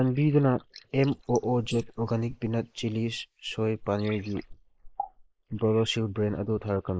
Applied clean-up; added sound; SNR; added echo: neural mask model Resemble Enhance denoiser.